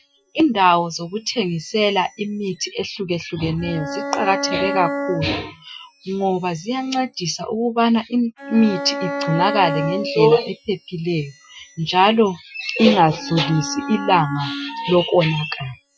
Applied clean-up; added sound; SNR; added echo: classical method Wiener filter.